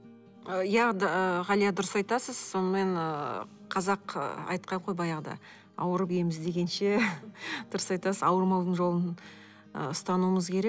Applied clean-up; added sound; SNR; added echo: none; none; none; none.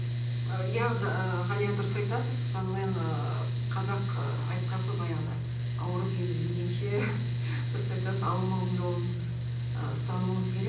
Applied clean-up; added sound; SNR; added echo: none; Mechanical fan; -5 dB; reverberation time 0.6 s.